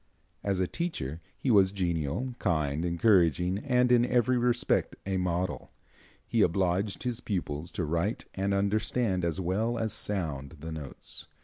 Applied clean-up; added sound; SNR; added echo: none; none; none; none.